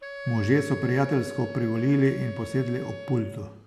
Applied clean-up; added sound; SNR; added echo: none; Wind instrument, woodwind instrument; 13 dB; none.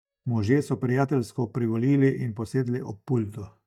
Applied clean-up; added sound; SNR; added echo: neural mask model DeepFilterNet 3.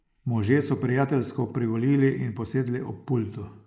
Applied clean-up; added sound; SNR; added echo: neural mask model Resemble Enhance denoiser.